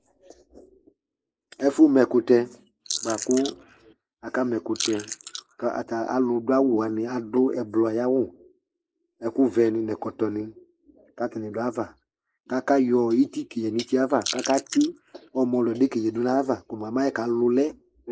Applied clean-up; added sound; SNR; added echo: neural mask model Resemble Enhance denoiser.